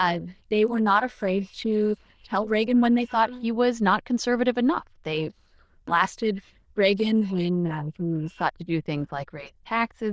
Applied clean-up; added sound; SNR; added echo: neural diffusion model UNIVERSE++.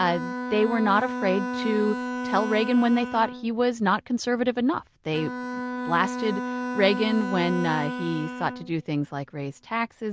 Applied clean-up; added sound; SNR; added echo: none; Bowed string instrument; 7 dB; none.